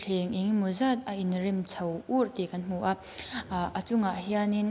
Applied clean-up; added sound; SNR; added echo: none; none; none; none.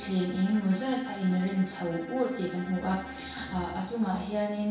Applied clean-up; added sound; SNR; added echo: none; Bowed string instrument; 14 dB; reverberation time 0.6 s.